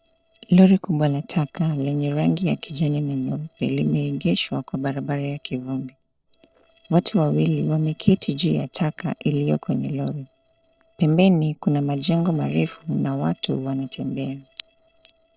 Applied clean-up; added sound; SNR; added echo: neural separator model SepFormer DNS4.